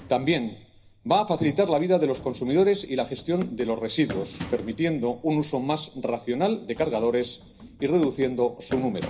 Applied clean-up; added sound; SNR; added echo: none; Run; 17 dB; reverberation time 0.5 s.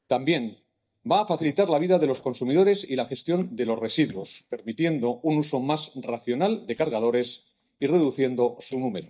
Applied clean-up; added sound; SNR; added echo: neural mask model DeepFilterNet 3.